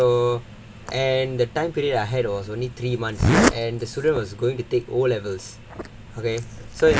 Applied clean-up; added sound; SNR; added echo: none; Zipper (clothing); 4 dB; none.